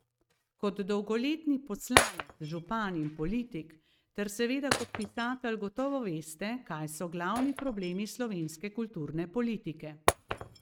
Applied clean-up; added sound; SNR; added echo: neural mask model RNNoise.